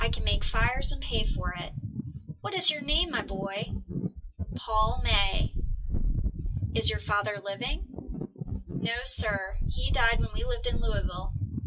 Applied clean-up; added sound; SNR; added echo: classical method WPE with log-MMSE.